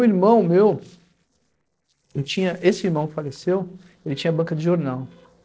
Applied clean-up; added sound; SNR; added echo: neural separator model SepFormer DNS4.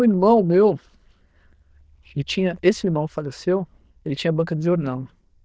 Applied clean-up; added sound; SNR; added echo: neural diffusion model UNIVERSE++.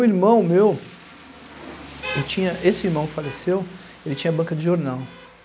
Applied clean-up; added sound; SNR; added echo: none; Rain; 16 dB; none.